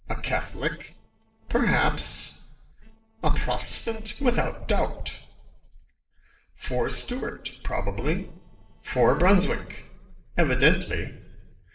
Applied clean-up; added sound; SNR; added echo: neural separator model SepFormer DNS4.